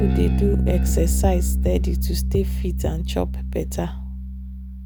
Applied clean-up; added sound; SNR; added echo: none; Bass guitar; -4 dB; none.